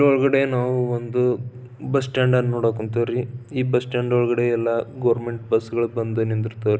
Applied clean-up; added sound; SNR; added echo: none; none; none; none.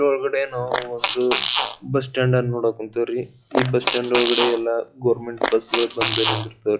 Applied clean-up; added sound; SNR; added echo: classical method log-MMSE.